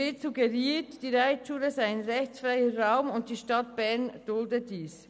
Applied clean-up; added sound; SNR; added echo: none; none; none; none.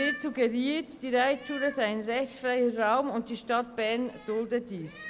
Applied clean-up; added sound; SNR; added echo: none; Meow; 14 dB; none.